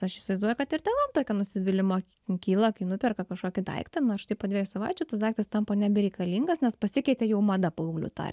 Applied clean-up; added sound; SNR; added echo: none; none; none; none.